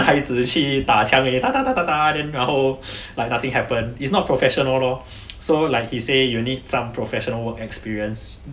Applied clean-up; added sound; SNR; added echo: none; none; none; none.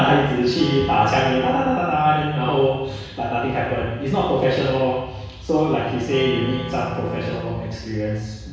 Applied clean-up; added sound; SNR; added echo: none; Wind instrument, woodwind instrument; 12 dB; reverberation time 1.1 s.